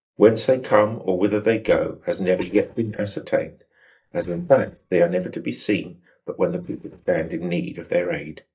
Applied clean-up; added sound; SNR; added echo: neural mask model DeepFilterNet 3.